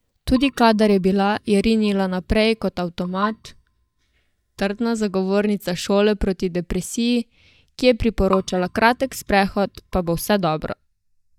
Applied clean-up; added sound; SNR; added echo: neural mask model DeepFilterNet 3.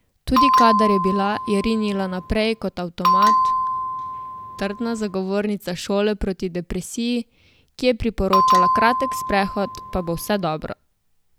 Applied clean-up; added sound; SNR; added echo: none; Bell; -2 dB; none.